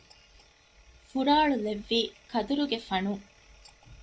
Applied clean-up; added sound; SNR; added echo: none; none; none; none.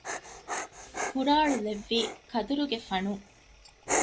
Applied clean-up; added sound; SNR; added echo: none; Dog; 6 dB; none.